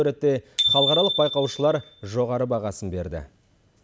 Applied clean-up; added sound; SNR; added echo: none; Bicycle bell; 3 dB; none.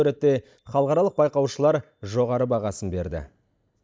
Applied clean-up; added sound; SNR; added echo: neural mask model DeepFilterNet 3.